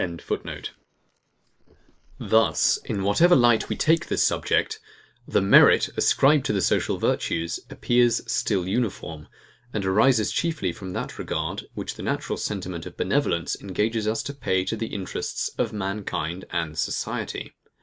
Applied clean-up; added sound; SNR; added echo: neural mask model Resemble Enhance denoiser.